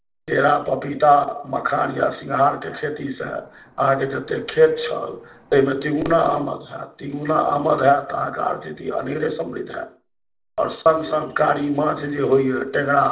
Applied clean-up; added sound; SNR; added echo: neural separator model SepFormer DNS4.